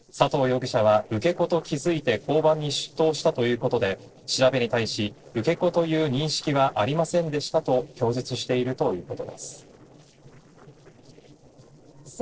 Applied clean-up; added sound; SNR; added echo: neural separator model SepFormer DNS4.